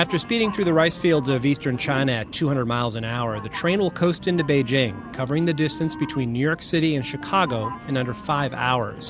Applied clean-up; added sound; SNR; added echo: none; Wind instrument, woodwind instrument; 18 dB; none.